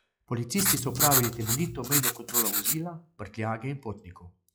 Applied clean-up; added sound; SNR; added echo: classical method log-MMSE.